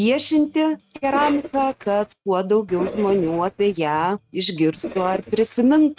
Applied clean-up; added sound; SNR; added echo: neural mask model RNNoise.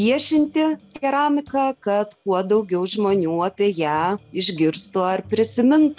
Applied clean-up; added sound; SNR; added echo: none; none; none; none.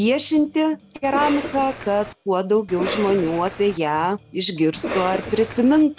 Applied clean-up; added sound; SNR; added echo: none; Cough; 9 dB; none.